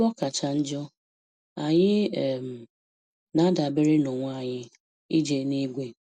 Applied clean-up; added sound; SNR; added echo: none; none; none; none.